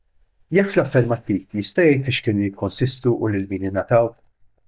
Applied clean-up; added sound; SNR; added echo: neural mask model DeepFilterNet 3.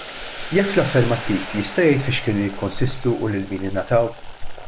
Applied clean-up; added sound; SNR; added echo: none; Boiling; 12 dB; none.